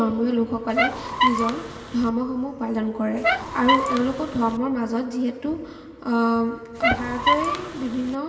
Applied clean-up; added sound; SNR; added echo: none; Squeak; 0 dB; reverberation time 1.9 s.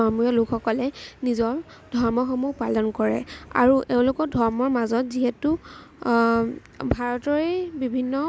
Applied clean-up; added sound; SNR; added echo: none; none; none; none.